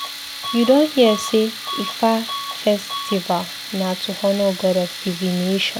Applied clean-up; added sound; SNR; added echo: none; Tools + Bus / Alarm; 10 dB; none.